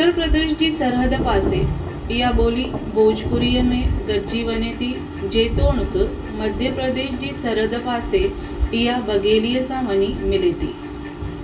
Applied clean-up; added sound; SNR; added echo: none; Thunder / Rain; 12 dB; reverberation time 0.1 s.